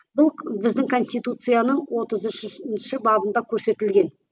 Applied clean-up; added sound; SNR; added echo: none; none; none; none.